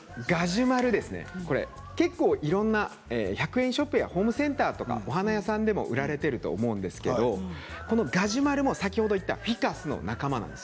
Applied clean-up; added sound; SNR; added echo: none; none; none; none.